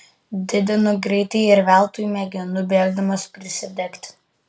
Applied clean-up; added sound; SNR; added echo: none; none; none; none.